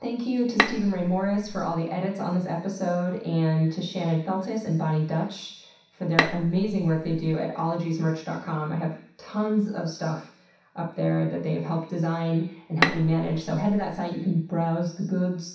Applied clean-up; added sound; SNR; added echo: none; Bowed string instrument; 3 dB; reverberation time 0.7 s.